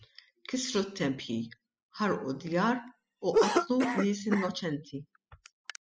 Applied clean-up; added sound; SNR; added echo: classical method spectral subtraction.